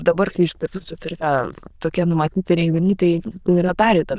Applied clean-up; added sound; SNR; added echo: neural diffusion model UNIVERSE++.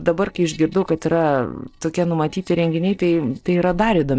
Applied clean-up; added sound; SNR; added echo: neural separator model SepFormer DNS4.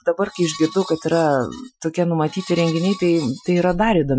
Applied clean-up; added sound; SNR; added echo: classical method Wiener filter.